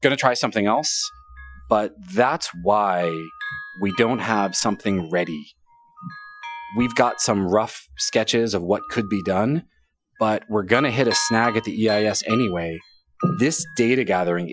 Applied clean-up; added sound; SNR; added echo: classical method Wiener filter.